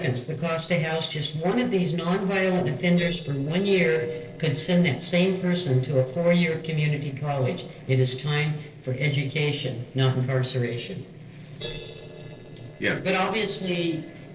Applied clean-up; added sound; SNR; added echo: neural separator model SepFormer DNS4.